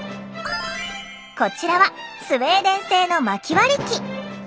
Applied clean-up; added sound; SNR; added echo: none; none; none; none.